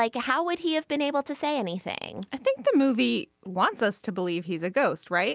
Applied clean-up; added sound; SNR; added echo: none; none; none; none.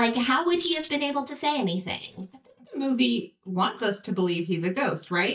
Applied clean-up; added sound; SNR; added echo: neural mask model DeepFilterNet 3.